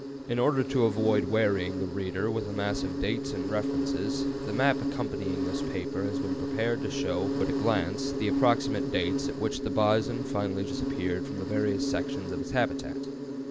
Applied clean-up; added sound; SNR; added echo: none; Insect; 1 dB; none.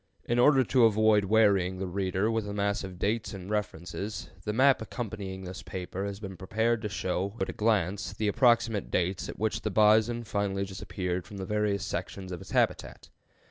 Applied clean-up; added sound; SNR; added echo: none; none; none; none.